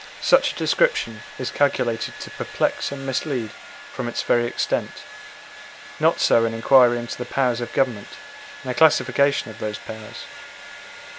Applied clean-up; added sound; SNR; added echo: none; Domestic sounds, home sounds; 16 dB; none.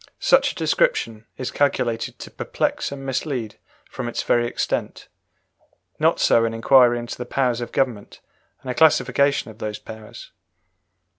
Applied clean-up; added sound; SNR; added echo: none; none; none; none.